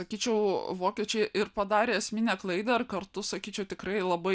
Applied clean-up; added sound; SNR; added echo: none; none; none; none.